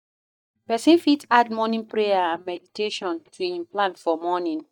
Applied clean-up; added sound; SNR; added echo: neural mask model DeepFilterNet 3.